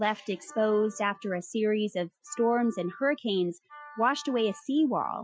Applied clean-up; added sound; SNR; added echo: classical method Wiener filter.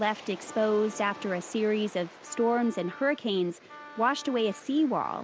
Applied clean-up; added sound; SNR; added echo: none; Wind instrument, woodwind instrument; 19 dB; none.